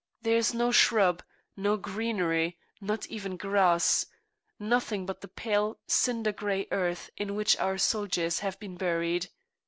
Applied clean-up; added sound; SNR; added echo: none; none; none; none.